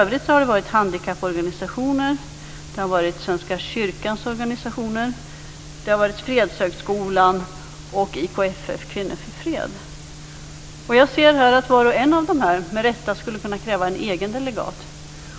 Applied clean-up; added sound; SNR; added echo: none; none; none; none.